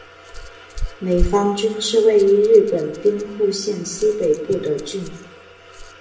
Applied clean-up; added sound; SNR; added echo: none; Rattle; 11 dB; reverberation time 0.8 s.